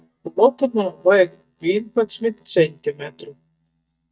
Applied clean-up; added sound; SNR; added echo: neural mask model DeepFilterNet 3.